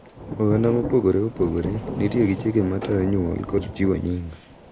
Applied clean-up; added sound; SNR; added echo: none; Thunder / Rain; 10 dB; none.